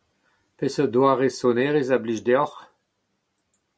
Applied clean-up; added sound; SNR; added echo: none; none; none; none.